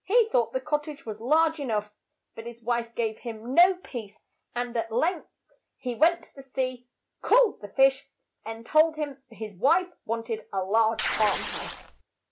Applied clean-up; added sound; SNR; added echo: none; Tearing; 3 dB; none.